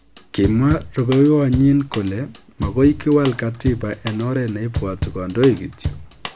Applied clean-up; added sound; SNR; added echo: none; Drum / Drum kit; 10 dB; none.